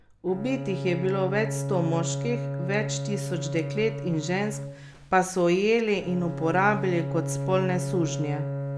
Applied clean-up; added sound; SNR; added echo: none; Bowed string instrument; 5 dB; none.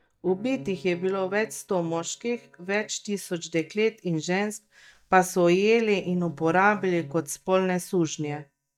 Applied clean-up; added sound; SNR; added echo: neural mask model DeepFilterNet 3.